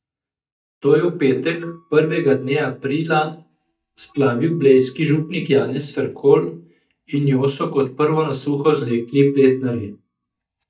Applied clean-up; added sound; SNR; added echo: neural mask model DeepFilterNet 3.